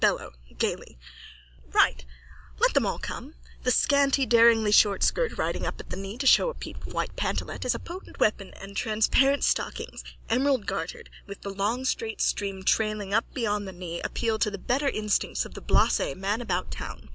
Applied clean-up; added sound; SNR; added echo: none; none; none; none.